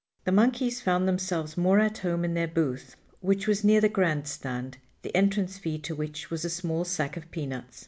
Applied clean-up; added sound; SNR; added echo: none; none; none; none.